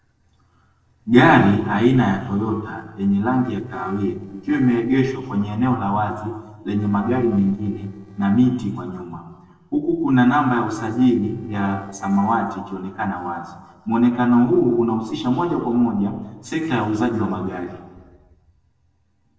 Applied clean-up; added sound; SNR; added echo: neural separator model SepFormer DNS4.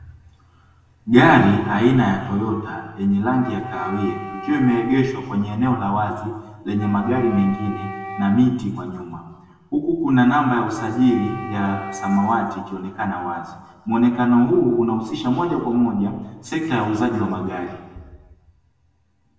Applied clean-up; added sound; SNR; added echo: none; Wind instrument, woodwind instrument; 14 dB; reverberation time 1.2 s.